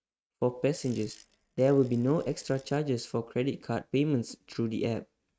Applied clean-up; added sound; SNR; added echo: neural mask model RNNoise.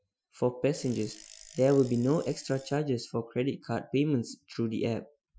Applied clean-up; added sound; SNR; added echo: classical method Wiener filter.